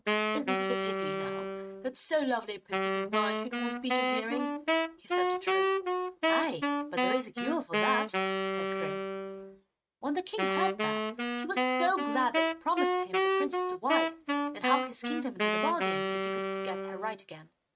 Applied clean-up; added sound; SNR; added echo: neural mask model RNNoise.